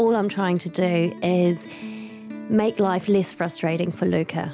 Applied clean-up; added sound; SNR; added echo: none; Guitar; 16 dB; none.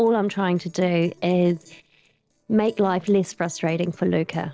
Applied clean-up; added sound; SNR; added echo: neural separator model SepFormer DNS4.